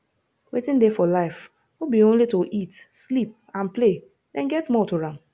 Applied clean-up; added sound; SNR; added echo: none; none; none; none.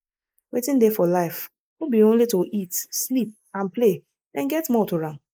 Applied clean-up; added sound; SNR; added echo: neural mask model Resemble Enhance denoiser.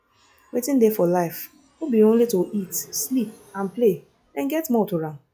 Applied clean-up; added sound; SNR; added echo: classical method log-MMSE.